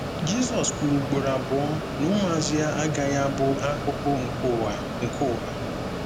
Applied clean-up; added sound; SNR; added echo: none; Mechanisms; 4 dB; none.